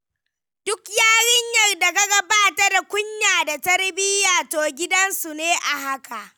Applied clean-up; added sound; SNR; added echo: none; none; none; none.